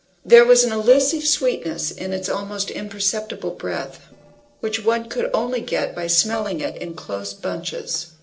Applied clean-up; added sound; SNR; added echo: neural separator model SepFormer DNS4.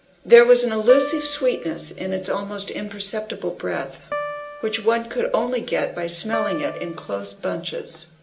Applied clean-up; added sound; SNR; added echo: none; Piano; 12 dB; reverberation time 0.2 s.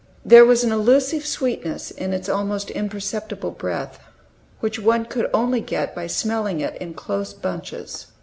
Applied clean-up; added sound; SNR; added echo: none; none; none; none.